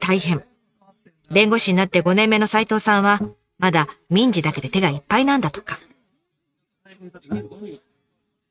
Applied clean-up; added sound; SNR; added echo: neural mask model RNNoise.